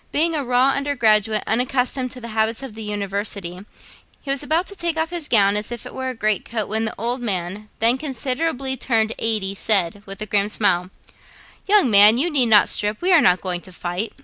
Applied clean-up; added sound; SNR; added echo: none; none; none; none.